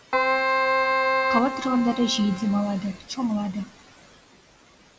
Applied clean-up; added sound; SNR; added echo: none; Keyboard (musical); -2 dB; none.